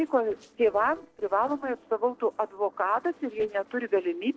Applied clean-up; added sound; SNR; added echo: neural separator model SepFormer DNS4.